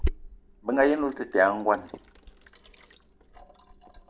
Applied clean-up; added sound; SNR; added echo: none; Sink (filling or washing); 9 dB; none.